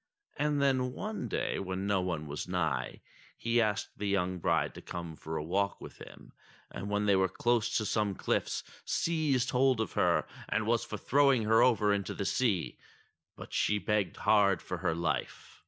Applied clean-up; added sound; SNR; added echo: none; none; none; none.